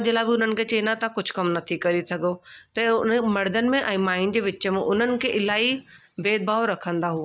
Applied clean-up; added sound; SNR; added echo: neural mask model DeepFilterNet 3.